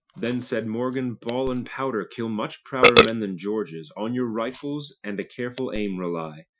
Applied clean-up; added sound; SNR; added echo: classical method Wiener filter.